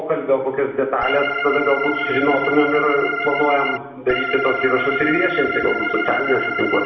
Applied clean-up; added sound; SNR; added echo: none; Organ; 3 dB; reverberation time 1.1 s.